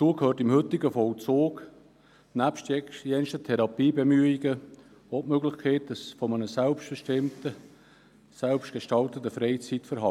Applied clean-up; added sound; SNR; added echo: none; none; none; none.